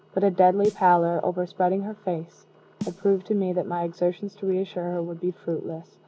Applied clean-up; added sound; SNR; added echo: none; Snare drum; 18 dB; none.